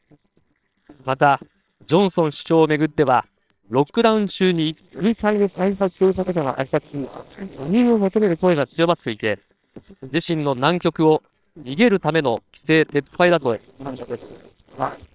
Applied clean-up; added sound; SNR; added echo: neural separator model SepFormer WHAMR!.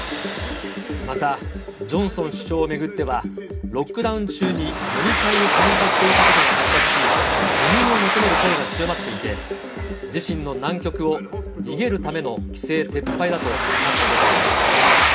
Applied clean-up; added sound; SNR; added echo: none; Domestic sounds, home sounds; -3 dB; reverberation time 0.3 s.